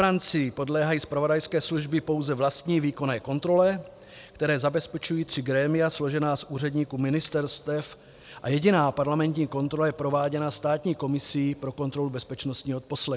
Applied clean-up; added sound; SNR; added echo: none; none; none; none.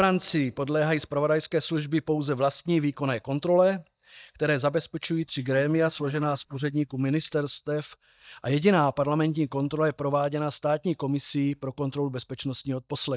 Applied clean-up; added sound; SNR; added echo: neural mask model DeepFilterNet 3.